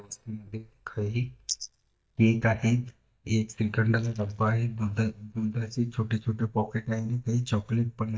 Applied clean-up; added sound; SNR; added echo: neural mask model DeepFilterNet 3.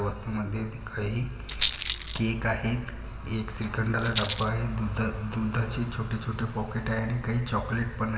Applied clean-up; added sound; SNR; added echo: none; Rattle; 4 dB; reverberation time 1.6 s.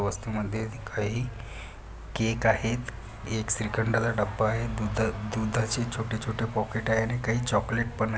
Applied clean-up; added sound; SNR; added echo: none; none; none; none.